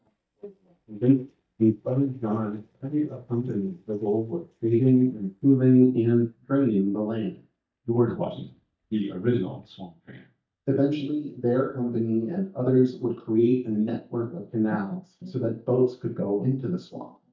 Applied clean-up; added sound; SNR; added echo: neural mask model DeepFilterNet 3.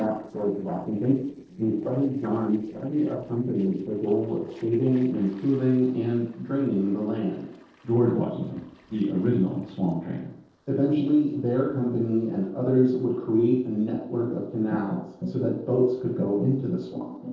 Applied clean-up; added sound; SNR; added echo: neural separator model SepFormer DNS4.